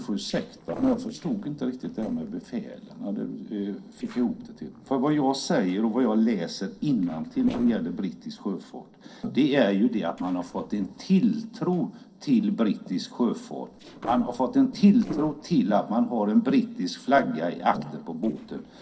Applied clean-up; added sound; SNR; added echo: neural separator model SepFormer DNS4.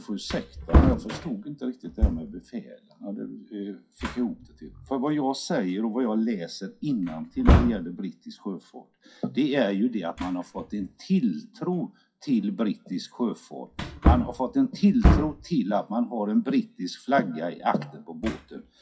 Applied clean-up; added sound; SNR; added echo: classical method WPE with log-MMSE.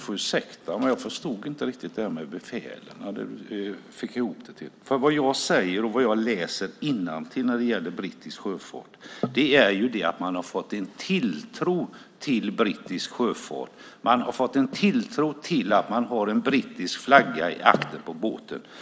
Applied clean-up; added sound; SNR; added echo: none; none; none; none.